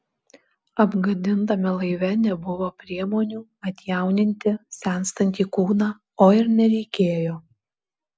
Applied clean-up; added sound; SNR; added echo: none; none; none; none.